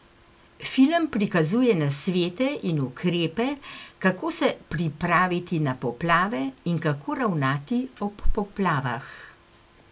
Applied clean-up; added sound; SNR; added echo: none; none; none; none.